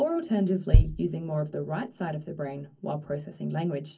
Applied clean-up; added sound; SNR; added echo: none; Bass drum; -4 dB; reverberation time 0.3 s.